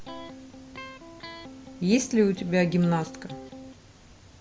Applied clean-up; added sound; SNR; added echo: none; Electric guitar; 14 dB; none.